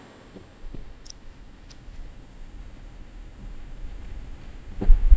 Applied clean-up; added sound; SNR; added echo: neural mask model DeepFilterNet 3.